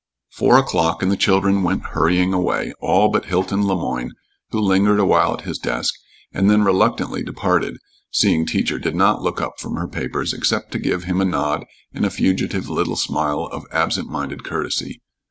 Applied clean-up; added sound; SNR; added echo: none; none; none; none.